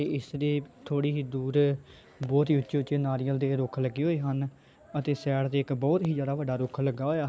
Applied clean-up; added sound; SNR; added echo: none; none; none; none.